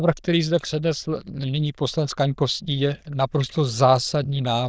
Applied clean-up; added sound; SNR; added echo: neural diffusion model UNIVERSE++.